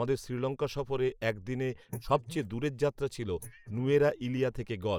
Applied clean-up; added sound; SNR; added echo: neural mask model Resemble Enhance denoiser.